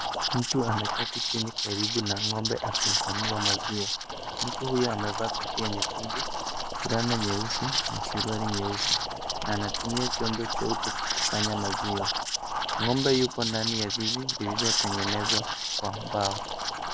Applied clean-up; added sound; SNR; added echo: none; Liquid; -2 dB; none.